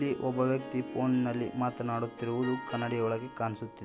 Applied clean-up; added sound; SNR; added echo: none; Harp; 12 dB; none.